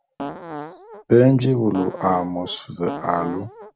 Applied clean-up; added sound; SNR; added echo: none; Fart; 12 dB; none.